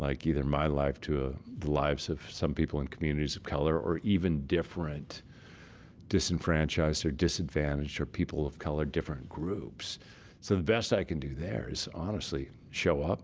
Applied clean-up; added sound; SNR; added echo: none; none; none; none.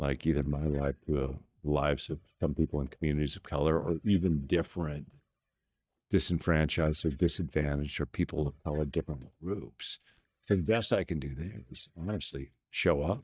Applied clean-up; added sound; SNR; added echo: neural mask model DeepFilterNet 3.